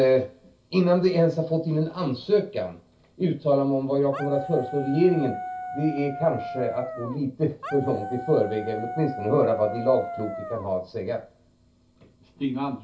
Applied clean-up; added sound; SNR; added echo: none; Dog; 10 dB; reverberation time 0.2 s.